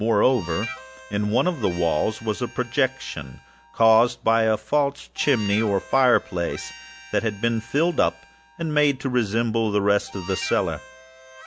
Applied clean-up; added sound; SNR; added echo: none; Harmonica; 18 dB; none.